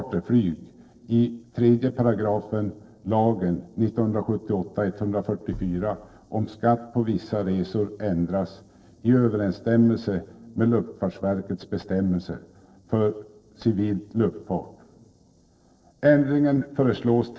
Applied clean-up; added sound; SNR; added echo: neural separator model SepFormer DNS4.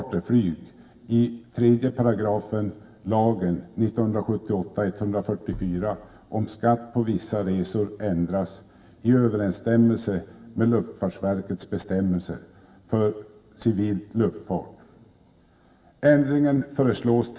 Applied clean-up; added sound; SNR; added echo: none; Bass drum; 16 dB; reverberation time 2.1 s.